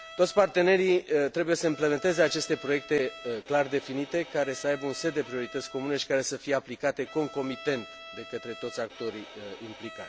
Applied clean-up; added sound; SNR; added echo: none; Bowed string instrument; 18 dB; none.